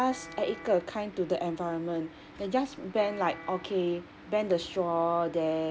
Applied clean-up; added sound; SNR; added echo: none; Piano; 17 dB; none.